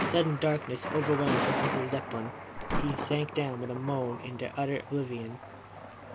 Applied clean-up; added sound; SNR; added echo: none; Thunder + Bird; 3 dB; none.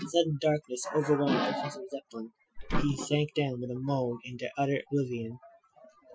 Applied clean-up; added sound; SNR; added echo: classical method Wiener filter.